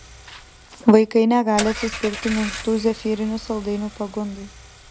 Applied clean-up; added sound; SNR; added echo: none; Engine / Car; 13 dB; none.